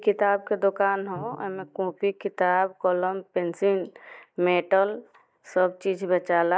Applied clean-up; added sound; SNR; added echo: neural mask model DeepFilterNet 3.